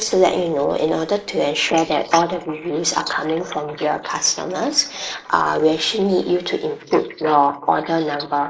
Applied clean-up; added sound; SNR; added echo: neural mask model Resemble Enhance denoiser.